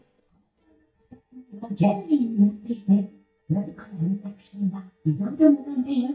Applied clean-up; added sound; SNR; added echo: neural mask model DeepFilterNet 3.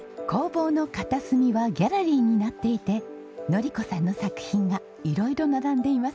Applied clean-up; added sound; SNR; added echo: none; none; none; none.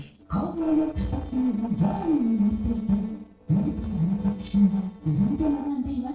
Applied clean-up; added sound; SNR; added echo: neural separator model SepFormer DNS4.